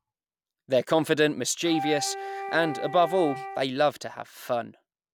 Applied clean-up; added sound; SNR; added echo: none; Wind instrument, woodwind instrument; 9 dB; none.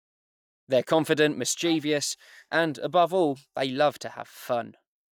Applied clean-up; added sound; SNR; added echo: neural mask model DeepFilterNet 3.